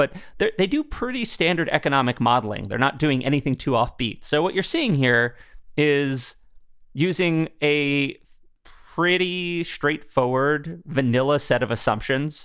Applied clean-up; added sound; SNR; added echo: none; none; none; none.